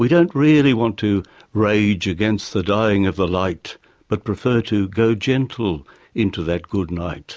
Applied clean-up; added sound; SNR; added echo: none; none; none; none.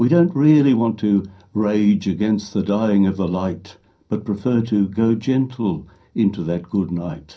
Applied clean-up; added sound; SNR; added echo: none; none; none; reverberation time 0.3 s.